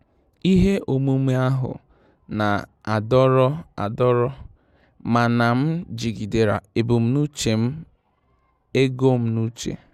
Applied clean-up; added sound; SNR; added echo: none; none; none; none.